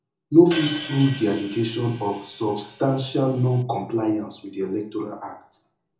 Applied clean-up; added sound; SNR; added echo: none; Hi-hat; 11 dB; reverberation time 0.7 s.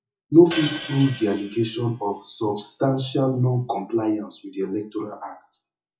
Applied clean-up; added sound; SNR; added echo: classical method WPE with log-MMSE.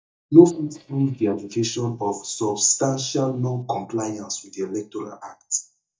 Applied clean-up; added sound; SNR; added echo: neural mask model DeepFilterNet 3.